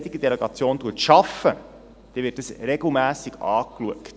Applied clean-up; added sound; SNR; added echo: none; none; none; none.